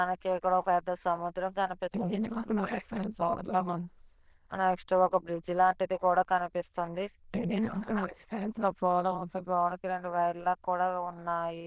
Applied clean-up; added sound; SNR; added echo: neural diffusion model UNIVERSE++.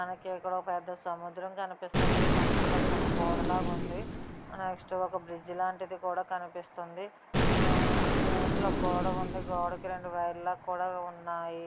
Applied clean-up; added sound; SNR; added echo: none; Explosion; -4 dB; none.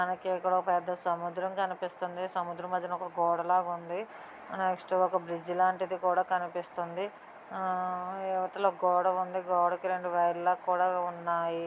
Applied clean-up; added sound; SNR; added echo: none; none; none; none.